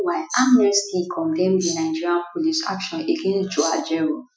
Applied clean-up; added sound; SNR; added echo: classical method Wiener filter.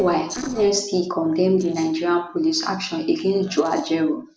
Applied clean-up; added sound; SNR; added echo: neural separator model SepFormer DNS4.